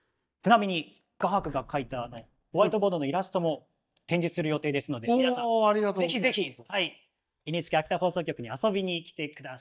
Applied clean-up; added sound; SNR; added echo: neural mask model DeepFilterNet 3.